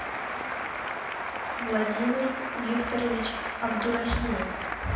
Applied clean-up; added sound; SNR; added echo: none; Applause; 2 dB; reverberation time 1.0 s.